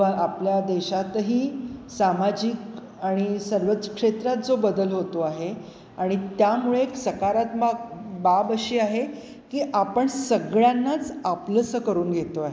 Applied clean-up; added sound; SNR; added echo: none; none; none; none.